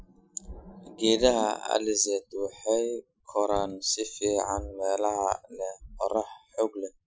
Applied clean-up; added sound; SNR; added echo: classical method Wiener filter.